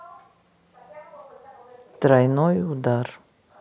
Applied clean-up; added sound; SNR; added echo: none; none; none; none.